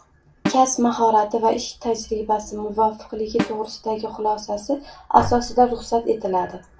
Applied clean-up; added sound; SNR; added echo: none; Snare drum; 10 dB; reverberation time 0.2 s.